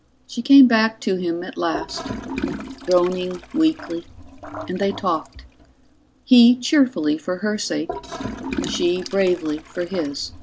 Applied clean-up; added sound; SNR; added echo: none; Toilet flush / Gurgling; 13 dB; none.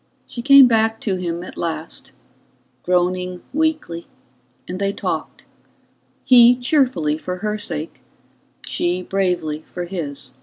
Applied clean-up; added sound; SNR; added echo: none; none; none; none.